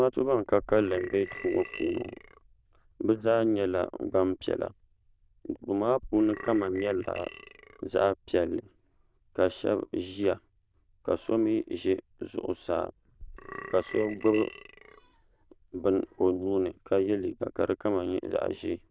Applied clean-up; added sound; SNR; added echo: neural diffusion model UNIVERSE++.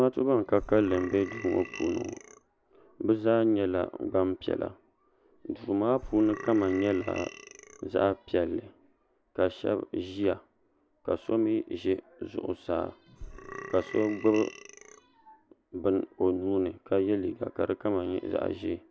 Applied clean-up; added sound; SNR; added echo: none; Burping, eructation; 15 dB; none.